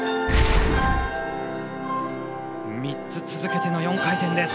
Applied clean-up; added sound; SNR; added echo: none; Boom; -1 dB; none.